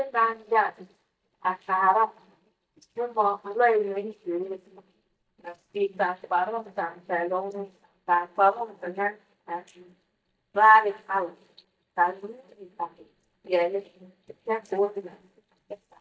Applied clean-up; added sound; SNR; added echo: neural mask model DeepFilterNet 3.